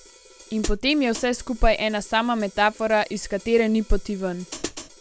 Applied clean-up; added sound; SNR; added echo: none; Hi-hat; 18 dB; none.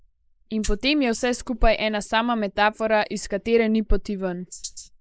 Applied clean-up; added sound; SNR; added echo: neural mask model Resemble Enhance denoiser.